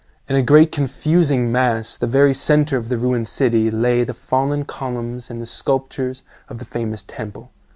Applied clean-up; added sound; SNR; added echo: none; none; none; none.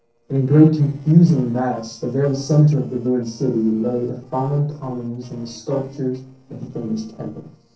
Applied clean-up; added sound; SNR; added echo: neural separator model SepFormer DNS4.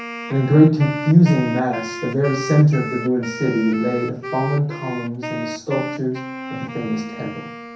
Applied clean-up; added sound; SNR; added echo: none; Wind instrument, woodwind instrument; 10 dB; reverberation time 0.6 s.